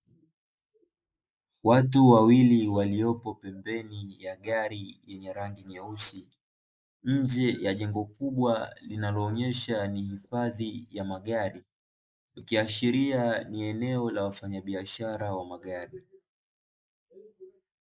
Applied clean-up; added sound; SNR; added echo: neural mask model Resemble Enhance denoiser.